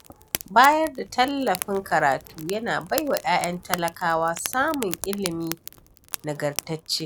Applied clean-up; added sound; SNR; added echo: none; Fire; 12 dB; none.